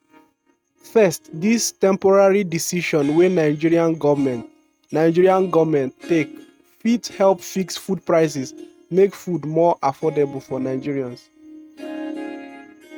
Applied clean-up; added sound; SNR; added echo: neural mask model RNNoise.